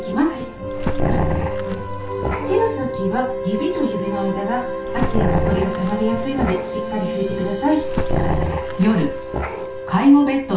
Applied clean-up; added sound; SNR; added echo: none; Growling; 2 dB; reverberation time 0.3 s.